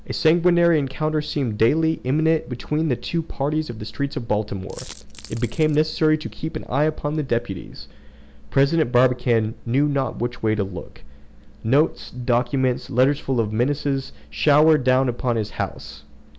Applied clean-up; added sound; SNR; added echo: none; Coin (dropping); 20 dB; none.